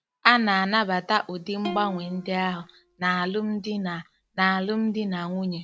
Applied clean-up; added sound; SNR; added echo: none; Plucked string instrument; 17 dB; none.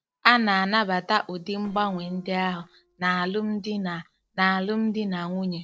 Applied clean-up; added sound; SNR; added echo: neural separator model SepFormer DNS4.